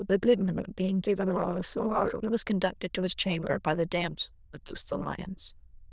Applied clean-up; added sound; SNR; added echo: neural diffusion model UNIVERSE++.